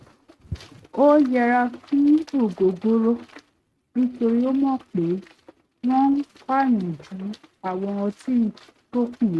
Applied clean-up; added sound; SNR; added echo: neural mask model RNNoise.